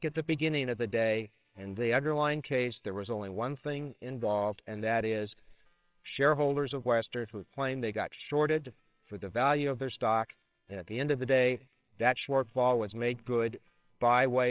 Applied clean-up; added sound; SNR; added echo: neural separator model SepFormer WHAMR!.